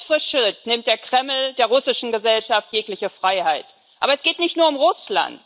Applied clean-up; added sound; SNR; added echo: none; none; none; none.